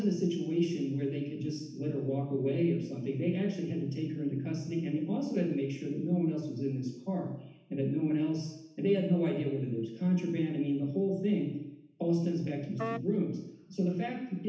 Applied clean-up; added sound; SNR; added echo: none; Wind instrument, woodwind instrument; 9 dB; reverberation time 0.8 s.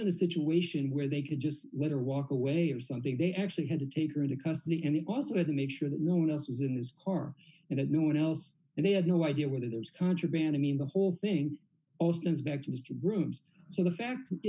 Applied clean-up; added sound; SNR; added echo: none; none; none; none.